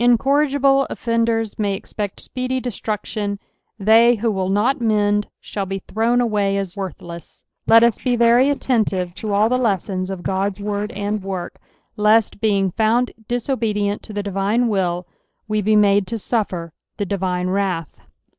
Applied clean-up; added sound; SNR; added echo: neural separator model SepFormer DNS4.